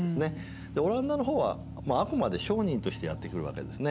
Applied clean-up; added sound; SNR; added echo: none; Engine; 11 dB; none.